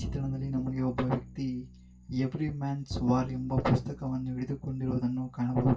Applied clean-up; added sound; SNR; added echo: none; Bowed string instrument; 14 dB; reverberation time 0.2 s.